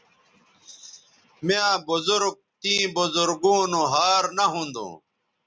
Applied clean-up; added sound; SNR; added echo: none; none; none; none.